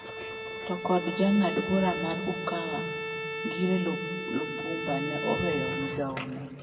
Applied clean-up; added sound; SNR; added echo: none; Bowed string instrument; 5 dB; reverberation time 2.0 s.